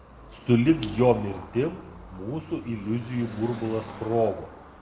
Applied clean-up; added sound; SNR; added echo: none; Car passing by / Traffic noise, roadway noise; 16 dB; reverberation time 0.7 s.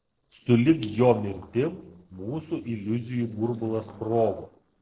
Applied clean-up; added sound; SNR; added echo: neural separator model SepFormer DNS4.